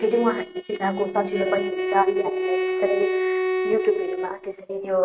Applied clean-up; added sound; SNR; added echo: neural mask model RNNoise.